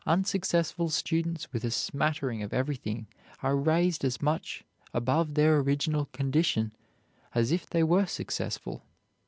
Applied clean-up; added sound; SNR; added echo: none; none; none; none.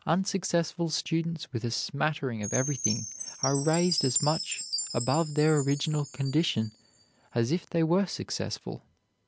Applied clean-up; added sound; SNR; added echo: none; Chime; 9 dB; none.